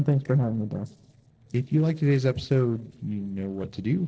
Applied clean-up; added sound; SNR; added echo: neural separator model SepFormer DNS4.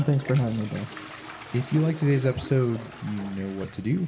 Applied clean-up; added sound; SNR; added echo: none; Toilet flush; 15 dB; reverberation time 1.5 s.